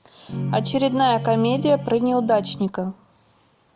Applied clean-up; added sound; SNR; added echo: none; Guitar; 8 dB; none.